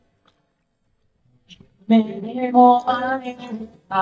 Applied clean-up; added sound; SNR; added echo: neural mask model DeepFilterNet 3.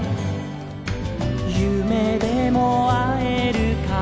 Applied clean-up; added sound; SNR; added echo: none; none; none; none.